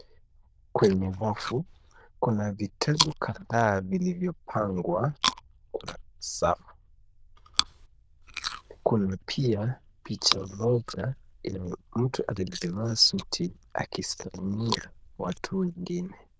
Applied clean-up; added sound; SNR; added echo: neural diffusion model UNIVERSE++.